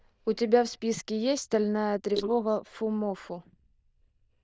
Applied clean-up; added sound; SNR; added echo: neural diffusion model UNIVERSE++.